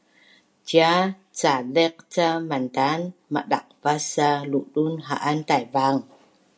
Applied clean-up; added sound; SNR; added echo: none; none; none; none.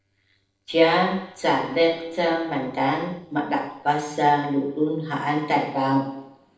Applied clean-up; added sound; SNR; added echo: neural separator model SepFormer DNS4.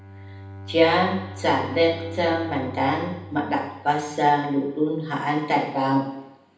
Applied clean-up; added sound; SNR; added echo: none; Bowed string instrument; 16 dB; reverberation time 0.9 s.